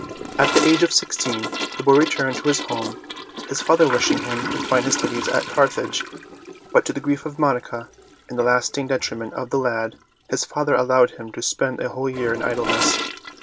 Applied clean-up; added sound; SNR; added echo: none; Toilet flush / Gurgling; 7 dB; none.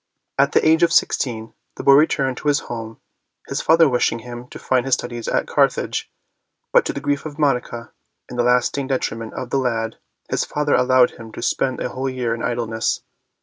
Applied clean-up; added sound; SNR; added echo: none; none; none; none.